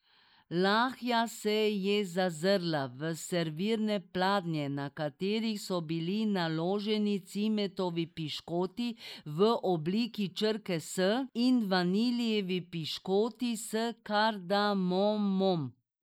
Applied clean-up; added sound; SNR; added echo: neural mask model Resemble Enhance denoiser.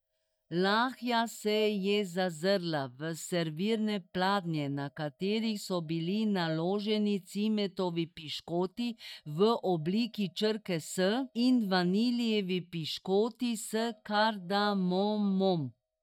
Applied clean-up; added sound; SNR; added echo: neural mask model DeepFilterNet 3.